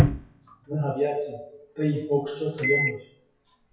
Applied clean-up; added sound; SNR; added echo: classical method WPE with log-MMSE.